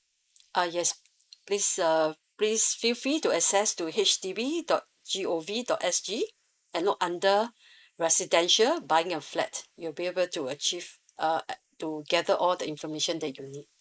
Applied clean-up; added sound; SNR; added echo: neural mask model Resemble Enhance denoiser.